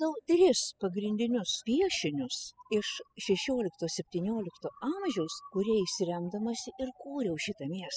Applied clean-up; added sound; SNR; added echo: classical method spectral subtraction.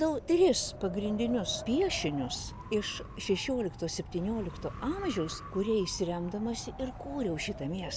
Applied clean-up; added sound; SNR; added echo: none; Wind; 13 dB; none.